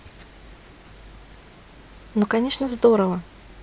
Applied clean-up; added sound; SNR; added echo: none; none; none; none.